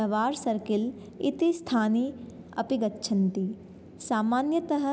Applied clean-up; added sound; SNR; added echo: none; none; none; none.